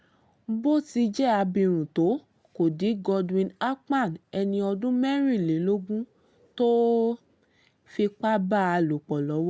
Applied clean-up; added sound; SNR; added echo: none; none; none; none.